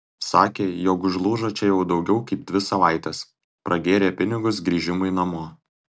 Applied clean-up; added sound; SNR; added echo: none; none; none; none.